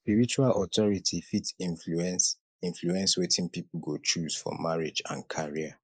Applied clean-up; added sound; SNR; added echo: neural mask model Resemble Enhance denoiser.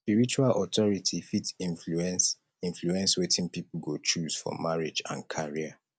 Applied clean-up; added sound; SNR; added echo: none; none; none; none.